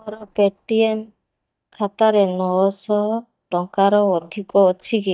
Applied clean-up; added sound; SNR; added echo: neural mask model DeepFilterNet 3.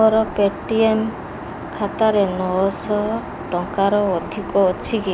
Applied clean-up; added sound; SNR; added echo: none; Aircraft; 11 dB; none.